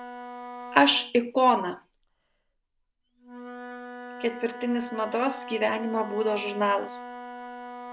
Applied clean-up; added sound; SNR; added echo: none; Wind instrument, woodwind instrument; 13 dB; none.